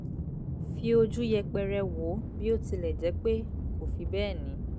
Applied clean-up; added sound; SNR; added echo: none; Aircraft; 2 dB; none.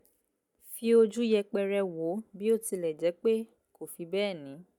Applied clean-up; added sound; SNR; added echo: none; none; none; none.